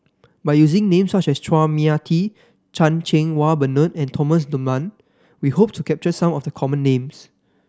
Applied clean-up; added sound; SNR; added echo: none; none; none; none.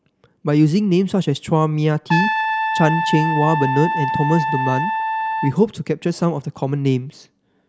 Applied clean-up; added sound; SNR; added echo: none; Trumpet; 1 dB; none.